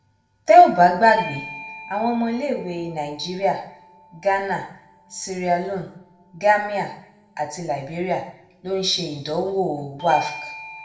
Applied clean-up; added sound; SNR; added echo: none; Bell / Doorbell; 20 dB; reverberation time 0.7 s.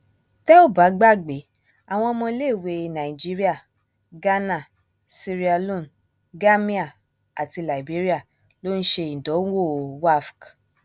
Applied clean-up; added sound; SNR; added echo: none; none; none; none.